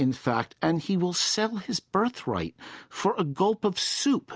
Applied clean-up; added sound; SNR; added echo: none; none; none; none.